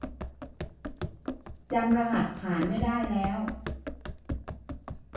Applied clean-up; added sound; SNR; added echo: none; Run; 6 dB; reverberation time 0.5 s.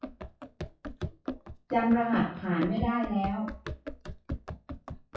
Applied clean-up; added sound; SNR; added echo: classical method WPE with log-MMSE.